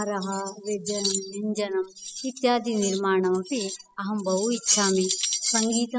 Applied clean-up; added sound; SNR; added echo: classical method spectral subtraction.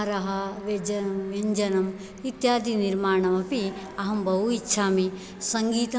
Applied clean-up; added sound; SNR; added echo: none; none; none; none.